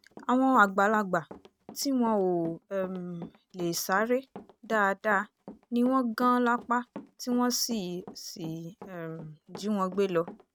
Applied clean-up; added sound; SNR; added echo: neural mask model RNNoise.